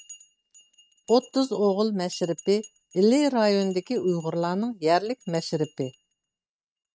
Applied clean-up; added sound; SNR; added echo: neural mask model RNNoise.